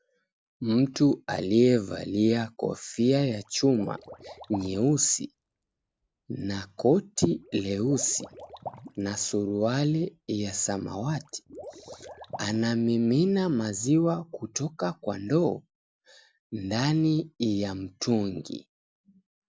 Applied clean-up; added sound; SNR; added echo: none; Liquid; 20 dB; none.